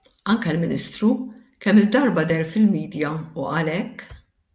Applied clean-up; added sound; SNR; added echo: none; none; none; none.